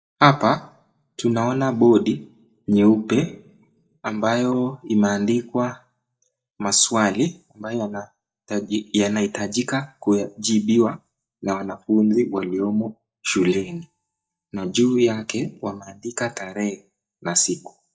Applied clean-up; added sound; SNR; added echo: neural mask model DeepFilterNet 3.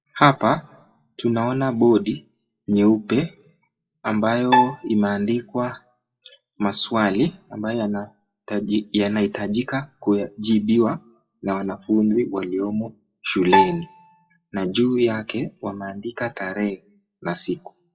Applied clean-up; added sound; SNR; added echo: classical method WPE with log-MMSE.